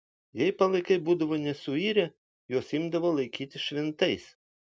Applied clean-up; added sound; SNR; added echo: none; none; none; none.